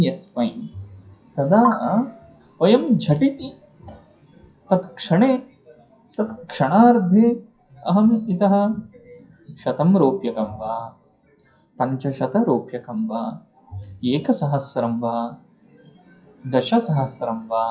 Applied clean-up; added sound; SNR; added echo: classical method WPE with log-MMSE.